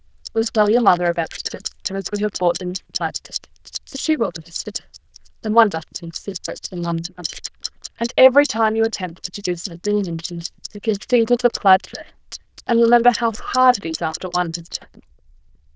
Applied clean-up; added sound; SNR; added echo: neural diffusion model UNIVERSE++.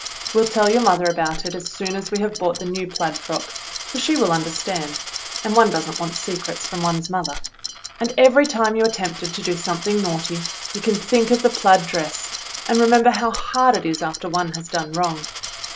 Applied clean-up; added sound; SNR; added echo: none; Clock + Coin (dropping); 10 dB; none.